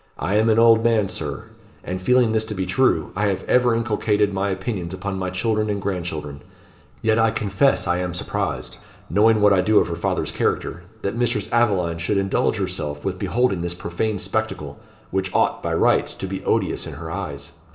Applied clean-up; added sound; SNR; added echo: none; none; none; reverberation time 2.2 s.